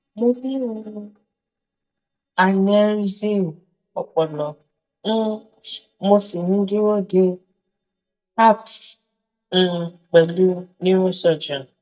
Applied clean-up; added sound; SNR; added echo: neural mask model DeepFilterNet 3.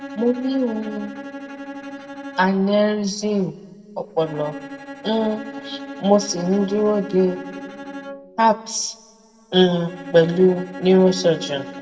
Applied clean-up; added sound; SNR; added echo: none; Bowed string instrument; 14 dB; reverberation time 1.5 s.